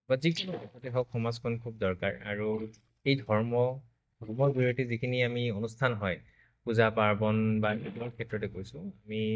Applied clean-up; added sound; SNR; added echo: neural mask model DeepFilterNet 3.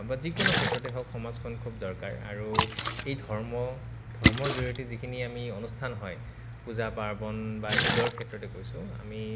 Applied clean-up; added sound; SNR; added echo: none; Splash, splatter; -3 dB; none.